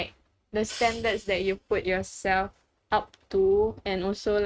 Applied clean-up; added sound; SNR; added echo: neural mask model RNNoise.